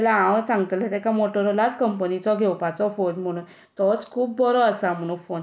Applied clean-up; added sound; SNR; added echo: none; none; none; none.